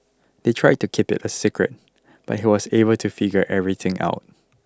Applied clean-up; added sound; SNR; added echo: none; none; none; none.